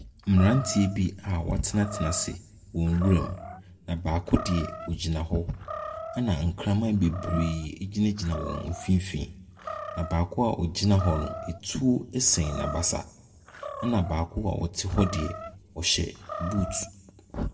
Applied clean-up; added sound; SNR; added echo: none; Animal; 13 dB; reverberation time 0.7 s.